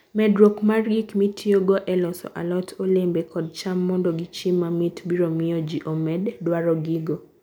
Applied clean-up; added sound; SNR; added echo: none; none; none; none.